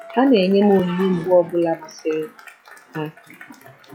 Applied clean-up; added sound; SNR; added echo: classical method log-MMSE.